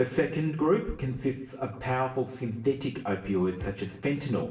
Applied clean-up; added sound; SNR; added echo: none; Bass drum; 13 dB; reverberation time 0.8 s.